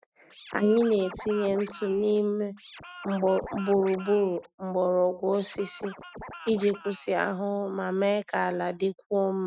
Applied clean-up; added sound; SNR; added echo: neural mask model RNNoise.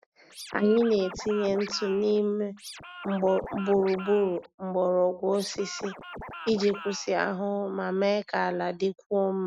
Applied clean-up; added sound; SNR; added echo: none; Scratching (performance technique); 14 dB; none.